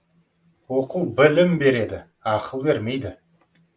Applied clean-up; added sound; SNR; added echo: none; none; none; none.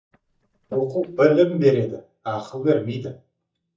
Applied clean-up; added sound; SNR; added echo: neural mask model DeepFilterNet 3.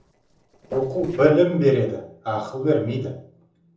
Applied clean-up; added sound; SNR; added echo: neural separator model SepFormer DNS4.